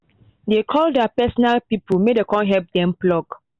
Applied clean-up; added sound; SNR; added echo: none; none; none; none.